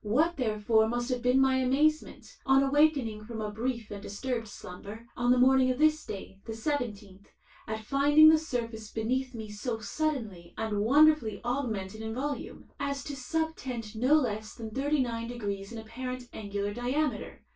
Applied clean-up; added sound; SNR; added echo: none; none; none; reverberation time 0.2 s.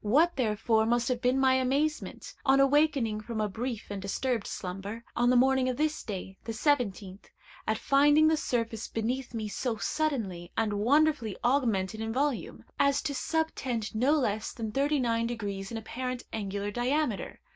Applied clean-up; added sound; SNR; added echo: none; none; none; none.